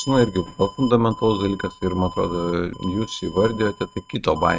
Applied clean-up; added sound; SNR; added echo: neural mask model RNNoise.